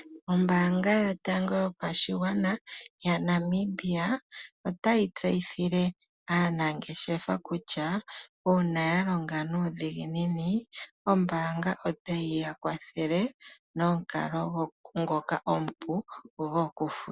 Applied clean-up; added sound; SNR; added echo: none; none; none; none.